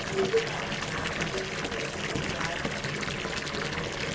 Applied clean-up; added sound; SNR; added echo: none; Fill (with liquid) / Bathtub (filling or washing) / Water tap, faucet; -5 dB; reverberation time 0.6 s.